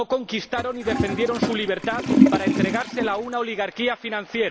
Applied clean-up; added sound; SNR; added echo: none; Toilet flush; -3 dB; none.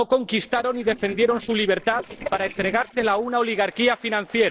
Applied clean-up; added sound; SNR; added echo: neural separator model SepFormer DNS4.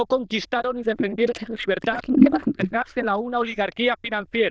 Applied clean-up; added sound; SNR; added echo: neural diffusion model UNIVERSE++.